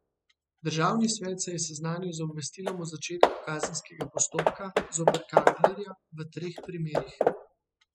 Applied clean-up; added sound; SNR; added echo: classical method spectral subtraction.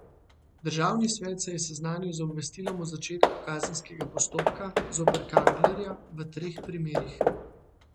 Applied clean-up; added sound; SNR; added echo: none; Hammer / Wood; -2 dB; none.